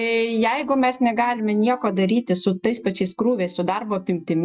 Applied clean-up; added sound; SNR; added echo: neural mask model DeepFilterNet 3.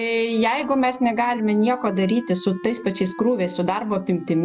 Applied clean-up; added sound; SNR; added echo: none; Wind instrument, woodwind instrument; 18 dB; none.